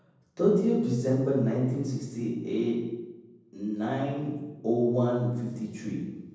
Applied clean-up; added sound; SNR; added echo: none; none; none; reverberation time 1.1 s.